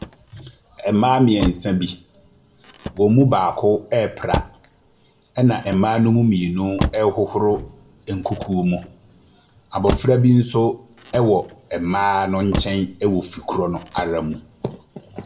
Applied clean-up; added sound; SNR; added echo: none; Motor vehicle (road); 12 dB; reverberation time 0.4 s.